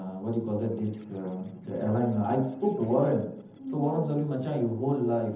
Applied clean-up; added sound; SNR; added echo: neural separator model SepFormer DNS4.